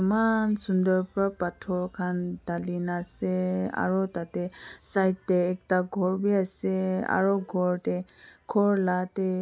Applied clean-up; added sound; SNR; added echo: none; none; none; none.